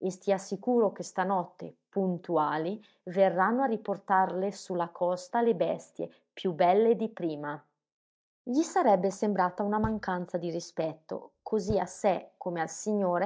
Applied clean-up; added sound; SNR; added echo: neural mask model DeepFilterNet 3.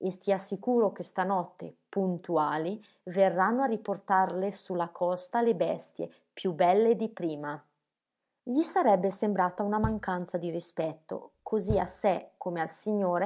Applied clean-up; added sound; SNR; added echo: none; Knock; 11 dB; none.